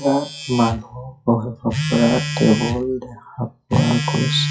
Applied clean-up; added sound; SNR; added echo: classical method WPE with log-MMSE.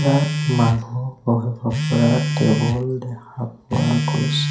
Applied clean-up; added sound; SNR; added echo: none; Telephone; 3 dB; reverberation time 0.5 s.